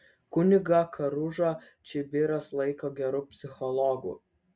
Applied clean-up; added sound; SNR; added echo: none; none; none; none.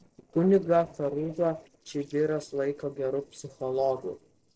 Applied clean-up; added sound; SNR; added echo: neural separator model SepFormer DNS4.